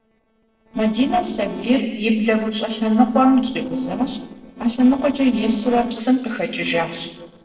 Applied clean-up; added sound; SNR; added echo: neural separator model SepFormer DNS4.